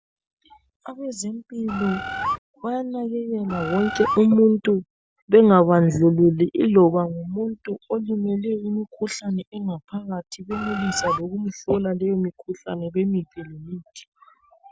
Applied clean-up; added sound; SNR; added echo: none; Bird; 5 dB; none.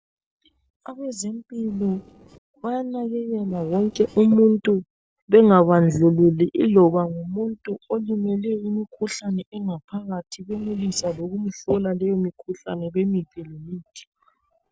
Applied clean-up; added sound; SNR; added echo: neural separator model SepFormer DNS4.